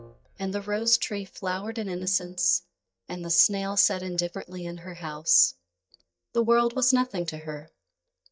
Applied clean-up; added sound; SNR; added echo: neural mask model DeepFilterNet 3.